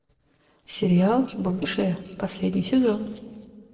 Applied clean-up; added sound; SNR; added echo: neural separator model SepFormer DNS4.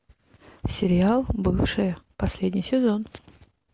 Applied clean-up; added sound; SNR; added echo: none; none; none; none.